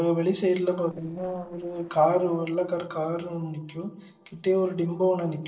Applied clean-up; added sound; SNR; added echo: neural separator model SepFormer DNS4.